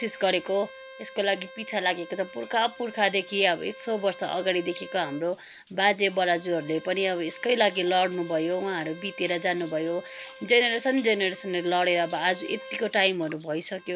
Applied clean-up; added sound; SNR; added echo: none; Bowed string instrument; 18 dB; none.